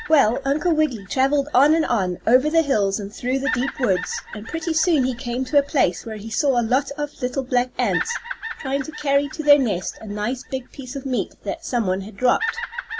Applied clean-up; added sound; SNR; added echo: none; Bird vocalization, bird call, bird song; 14 dB; none.